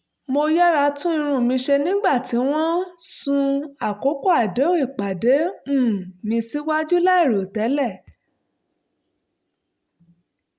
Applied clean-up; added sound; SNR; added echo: none; none; none; none.